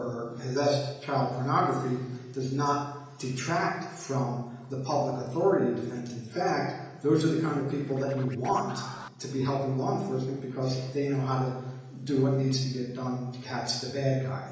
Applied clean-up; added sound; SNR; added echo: none; Scratching (performance technique); 16 dB; reverberation time 1.0 s.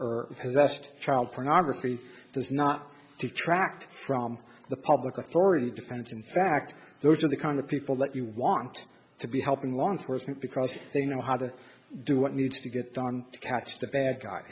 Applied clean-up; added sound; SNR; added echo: none; none; none; none.